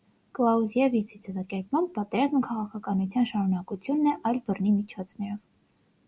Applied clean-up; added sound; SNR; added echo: none; none; none; none.